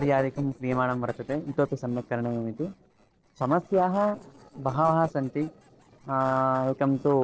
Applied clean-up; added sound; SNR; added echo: neural separator model SepFormer DNS4.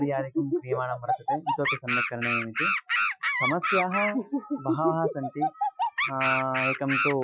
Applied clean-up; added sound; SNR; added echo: classical method Wiener filter.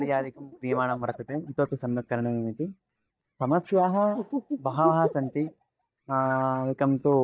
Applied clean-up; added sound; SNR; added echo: neural mask model DeepFilterNet 3.